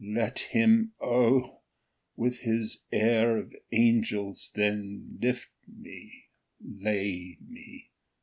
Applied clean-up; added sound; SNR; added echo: none; none; none; none.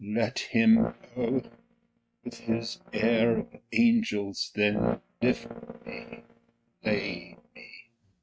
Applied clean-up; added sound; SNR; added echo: neural mask model RNNoise.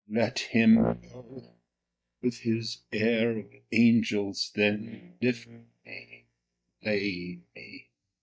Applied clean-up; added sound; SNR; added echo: neural mask model DeepFilterNet 3.